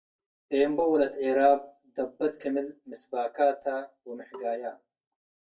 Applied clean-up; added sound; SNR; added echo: neural mask model DeepFilterNet 3.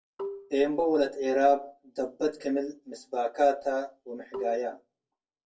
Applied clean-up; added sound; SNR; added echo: neural separator model SepFormer DNS4.